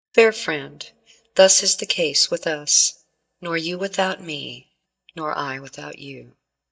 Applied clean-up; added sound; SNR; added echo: neural mask model DeepFilterNet 3.